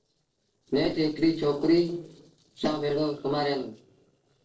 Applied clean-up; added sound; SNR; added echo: neural separator model SepFormer DNS4.